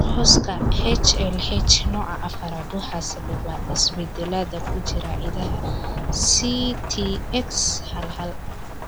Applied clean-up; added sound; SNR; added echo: none; Rain / Thunderstorm; -1 dB; none.